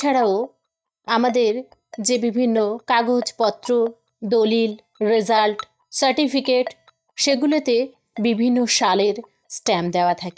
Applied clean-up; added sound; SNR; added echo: neural mask model DeepFilterNet 3.